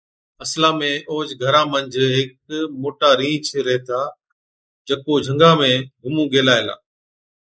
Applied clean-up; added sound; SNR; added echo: neural mask model Resemble Enhance denoiser.